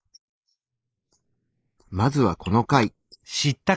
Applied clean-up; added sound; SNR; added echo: neural mask model Resemble Enhance denoiser.